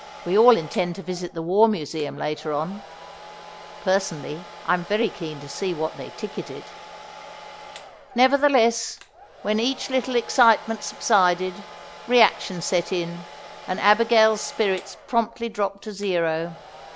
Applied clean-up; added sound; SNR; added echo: none; Domestic sounds, home sounds; 18 dB; none.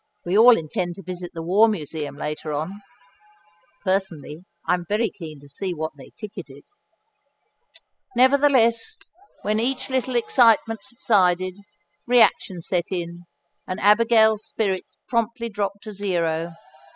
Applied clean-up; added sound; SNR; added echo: classical method spectral subtraction.